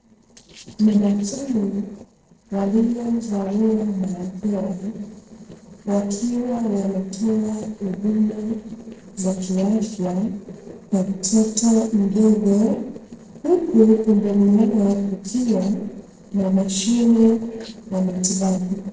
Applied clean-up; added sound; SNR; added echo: neural separator model SepFormer DNS4.